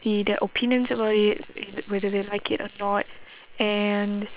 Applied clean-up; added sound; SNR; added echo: neural separator model SepFormer WHAM!.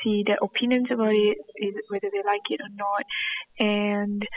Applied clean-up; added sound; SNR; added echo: classical method spectral subtraction.